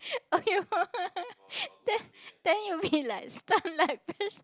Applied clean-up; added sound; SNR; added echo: none; none; none; none.